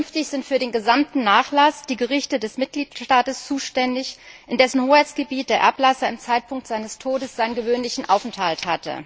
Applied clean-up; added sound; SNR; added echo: none; none; none; none.